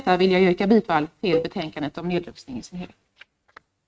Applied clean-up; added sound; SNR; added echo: neural mask model RNNoise.